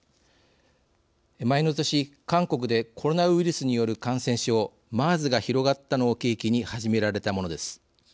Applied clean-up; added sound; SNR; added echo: none; none; none; none.